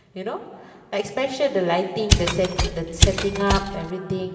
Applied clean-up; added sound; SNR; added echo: none; Mechanisms; -3 dB; reverberation time 2.5 s.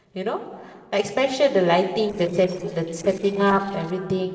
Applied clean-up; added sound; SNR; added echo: neural separator model SepFormer DNS4.